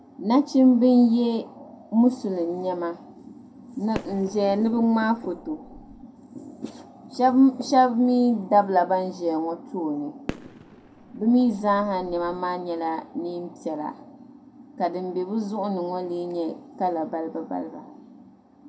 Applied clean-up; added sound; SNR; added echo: none; Fireworks; 17 dB; reverberation time 0.2 s.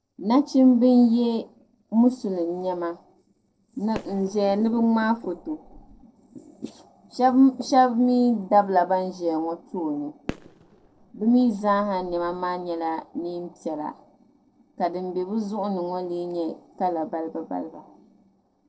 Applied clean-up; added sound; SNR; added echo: neural separator model SepFormer DNS4.